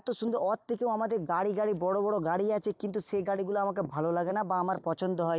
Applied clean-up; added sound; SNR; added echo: neural mask model DeepFilterNet 3.